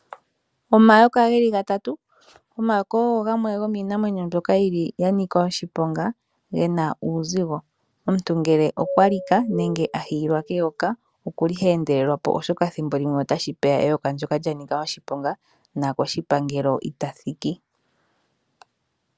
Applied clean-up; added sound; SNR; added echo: none; Doorbell; 11 dB; none.